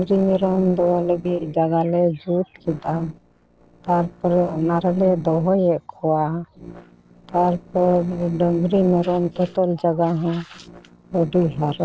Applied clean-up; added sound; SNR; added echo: neural separator model SepFormer DNS4.